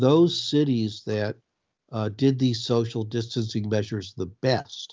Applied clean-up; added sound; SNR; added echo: none; none; none; none.